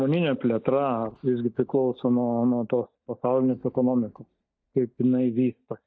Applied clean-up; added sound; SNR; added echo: neural mask model DeepFilterNet 3.